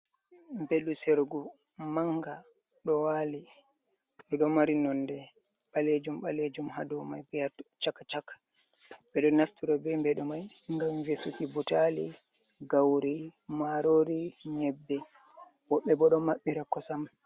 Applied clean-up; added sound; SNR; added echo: none; none; none; none.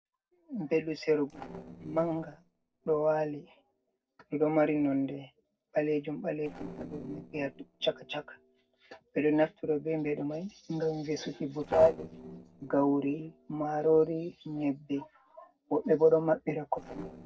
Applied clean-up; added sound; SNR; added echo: neural separator model SepFormer DNS4.